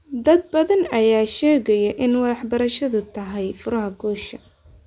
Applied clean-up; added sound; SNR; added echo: none; none; none; none.